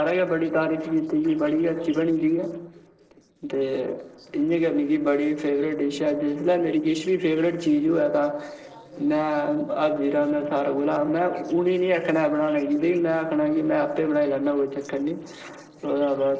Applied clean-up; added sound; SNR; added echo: neural separator model SepFormer DNS4.